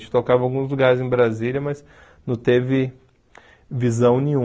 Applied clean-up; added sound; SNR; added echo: none; none; none; none.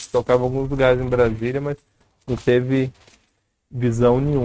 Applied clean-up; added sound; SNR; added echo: neural mask model RNNoise.